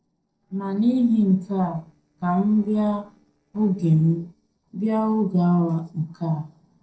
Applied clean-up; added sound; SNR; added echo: neural separator model SepFormer DNS4.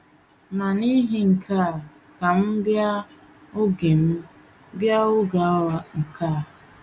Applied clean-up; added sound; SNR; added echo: none; none; none; none.